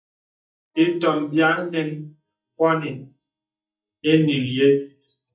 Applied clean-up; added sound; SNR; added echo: neural mask model DeepFilterNet 3.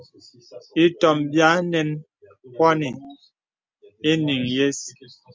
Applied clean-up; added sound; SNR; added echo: none; none; none; none.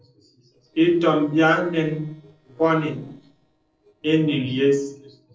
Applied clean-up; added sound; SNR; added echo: neural separator model SepFormer DNS4.